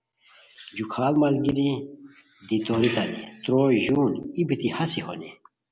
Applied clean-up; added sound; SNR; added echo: none; Bowed string instrument; 16 dB; none.